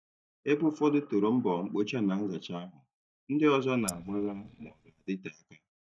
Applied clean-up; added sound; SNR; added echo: neural mask model DeepFilterNet 3.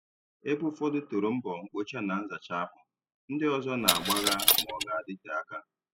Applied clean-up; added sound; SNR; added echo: classical method spectral subtraction.